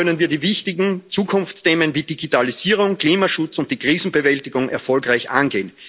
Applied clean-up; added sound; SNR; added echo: none; none; none; none.